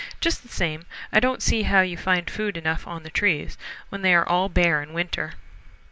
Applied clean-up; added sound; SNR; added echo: none; none; none; none.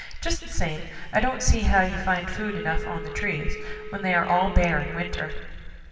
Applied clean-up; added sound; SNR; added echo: none; Wind instrument, woodwind instrument; 14 dB; reverberation time 2.0 s.